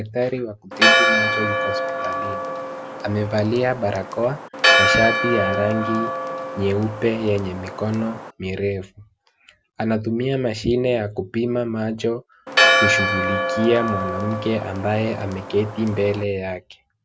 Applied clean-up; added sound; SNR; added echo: none; Church bell; -2 dB; none.